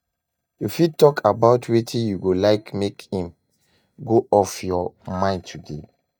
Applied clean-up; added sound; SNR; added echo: neural mask model DeepFilterNet 3.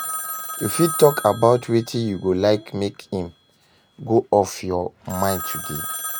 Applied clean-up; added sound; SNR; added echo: none; Telephone; 11 dB; none.